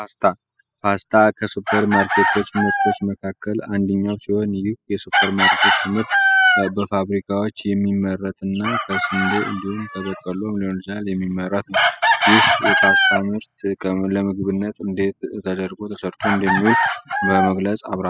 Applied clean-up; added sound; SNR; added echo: classical method spectral subtraction.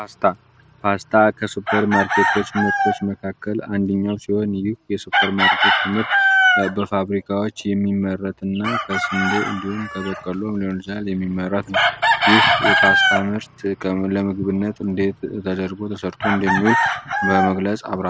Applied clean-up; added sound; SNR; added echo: none; Chicken, rooster; 0 dB; none.